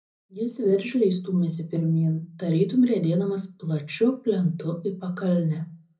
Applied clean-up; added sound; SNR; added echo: none; none; none; reverberation time 0.4 s.